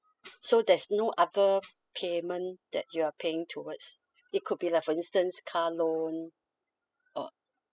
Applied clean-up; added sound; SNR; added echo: classical method spectral subtraction.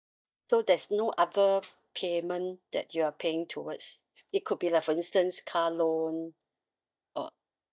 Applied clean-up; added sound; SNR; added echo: neural mask model DeepFilterNet 3.